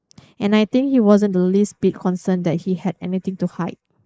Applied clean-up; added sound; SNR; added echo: neural mask model Resemble Enhance denoiser.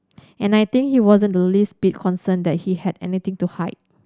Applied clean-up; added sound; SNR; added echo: none; none; none; none.